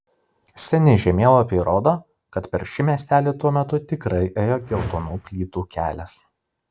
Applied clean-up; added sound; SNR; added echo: none; Whoosh, swoosh, swish; 14 dB; none.